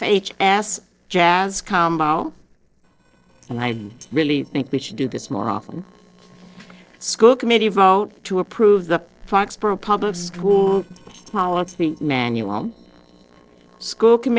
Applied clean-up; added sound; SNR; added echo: neural separator model SepFormer DNS4.